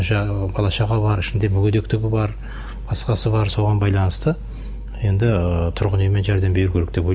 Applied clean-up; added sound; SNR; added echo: none; none; none; none.